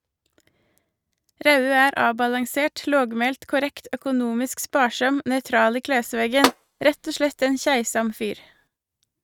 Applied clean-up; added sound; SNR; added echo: neural mask model RNNoise.